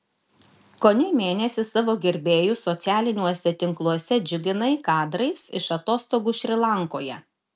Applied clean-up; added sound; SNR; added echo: none; none; none; none.